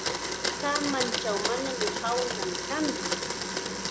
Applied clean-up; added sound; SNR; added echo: none; Domestic sounds, home sounds; -2 dB; none.